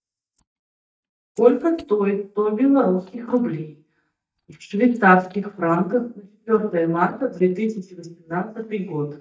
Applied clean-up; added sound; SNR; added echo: neural mask model DeepFilterNet 3.